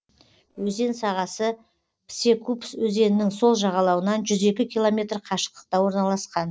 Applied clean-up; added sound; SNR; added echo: neural separator model SepFormer DNS4.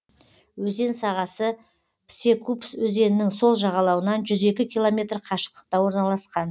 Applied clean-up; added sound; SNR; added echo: none; none; none; none.